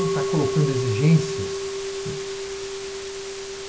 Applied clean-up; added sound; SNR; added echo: none; Musical instrument; 2 dB; reverberation time 0.6 s.